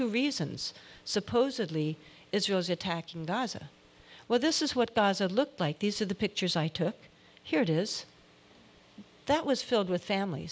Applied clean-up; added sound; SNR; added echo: none; none; none; none.